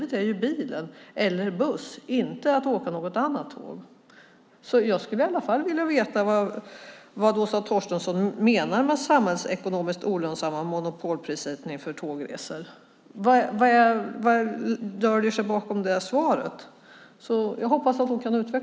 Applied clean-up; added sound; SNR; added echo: none; none; none; none.